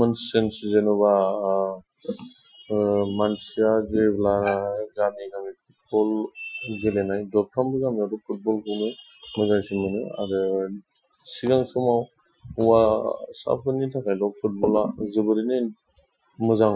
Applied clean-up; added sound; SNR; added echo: classical method Wiener filter.